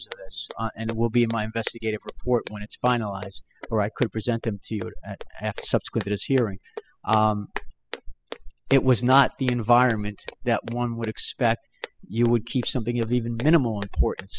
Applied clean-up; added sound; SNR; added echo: classical method spectral subtraction.